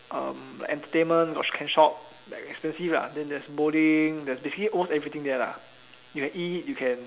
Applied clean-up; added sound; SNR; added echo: none; none; none; none.